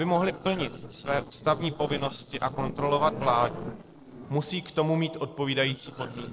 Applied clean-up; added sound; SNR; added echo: neural separator model SepFormer DNS4.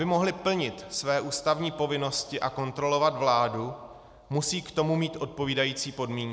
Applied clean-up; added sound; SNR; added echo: none; none; none; none.